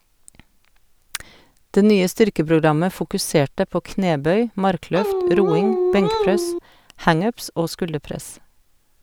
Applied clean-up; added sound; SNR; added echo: none; Dog; -1 dB; none.